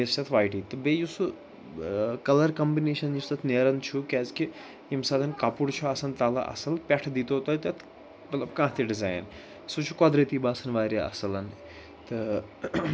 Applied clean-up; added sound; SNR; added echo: none; none; none; none.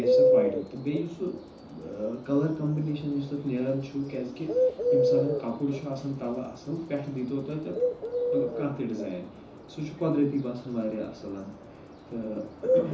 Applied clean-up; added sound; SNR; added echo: none; Bird; -1 dB; reverberation time 0.9 s.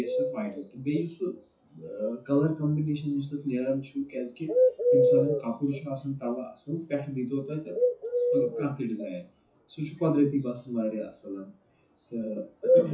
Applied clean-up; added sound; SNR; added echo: classical method WPE with log-MMSE.